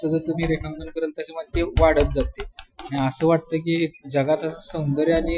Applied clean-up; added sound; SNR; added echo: classical method Wiener filter.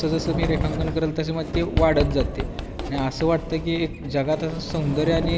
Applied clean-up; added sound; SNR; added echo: none; Sliding door; 4 dB; none.